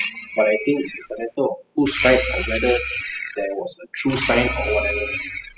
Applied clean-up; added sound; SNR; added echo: classical method spectral subtraction.